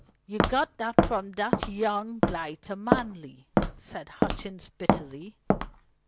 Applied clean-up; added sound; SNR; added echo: none; Walk, footsteps; -4 dB; none.